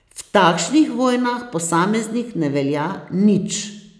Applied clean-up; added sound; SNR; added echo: none; none; none; none.